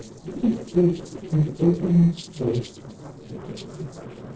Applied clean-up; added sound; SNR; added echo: neural separator model SepFormer DNS4.